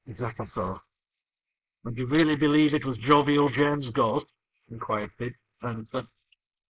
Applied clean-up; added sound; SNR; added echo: neural mask model Resemble Enhance denoiser.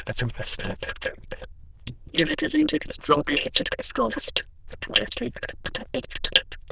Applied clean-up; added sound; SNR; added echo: neural diffusion model UNIVERSE++.